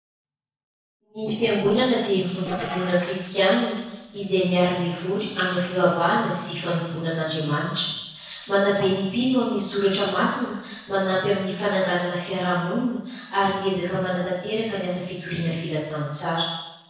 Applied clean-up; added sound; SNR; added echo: neural separator model SepFormer DNS4.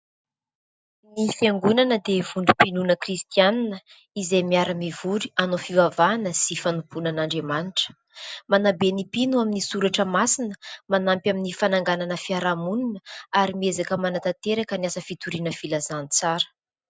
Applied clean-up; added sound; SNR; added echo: none; none; none; none.